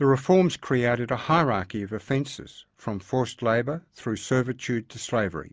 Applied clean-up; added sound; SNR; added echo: none; none; none; none.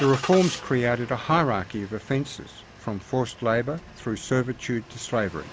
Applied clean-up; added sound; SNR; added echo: none; Engine starting; 15 dB; none.